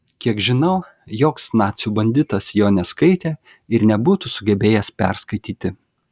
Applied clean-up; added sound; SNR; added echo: none; none; none; none.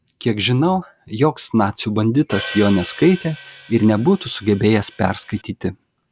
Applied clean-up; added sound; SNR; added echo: none; Hi-hat; 16 dB; none.